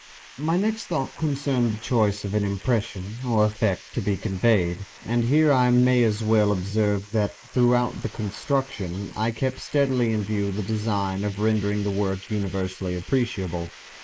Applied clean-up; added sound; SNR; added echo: neural mask model Resemble Enhance denoiser.